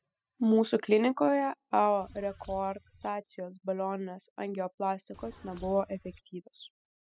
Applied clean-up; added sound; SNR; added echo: classical method spectral subtraction.